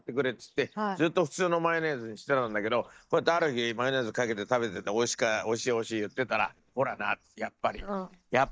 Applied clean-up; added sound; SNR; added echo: neural mask model DeepFilterNet 3.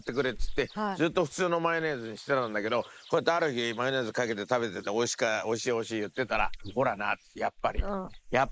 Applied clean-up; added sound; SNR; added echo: neural mask model Resemble Enhance denoiser.